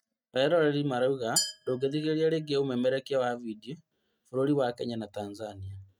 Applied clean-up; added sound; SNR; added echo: neural mask model RNNoise.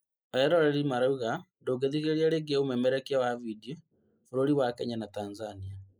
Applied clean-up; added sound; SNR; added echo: neural mask model Resemble Enhance denoiser.